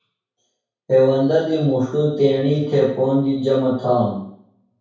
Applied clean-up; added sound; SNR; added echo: none; none; none; reverberation time 0.6 s.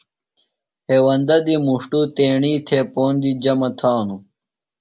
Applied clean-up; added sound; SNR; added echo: none; none; none; none.